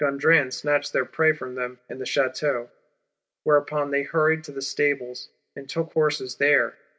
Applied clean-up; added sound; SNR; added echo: none; none; none; none.